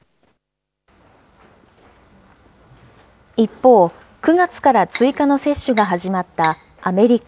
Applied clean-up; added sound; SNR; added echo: none; Cutlery, silverware; 13 dB; none.